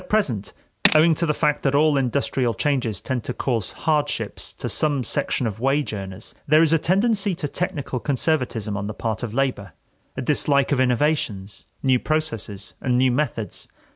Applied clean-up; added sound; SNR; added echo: none; Tools; 5 dB; none.